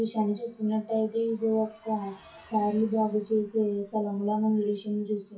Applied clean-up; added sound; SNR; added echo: classical method WPE with log-MMSE.